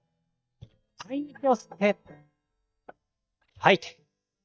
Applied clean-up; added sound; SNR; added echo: neural mask model DeepFilterNet 3.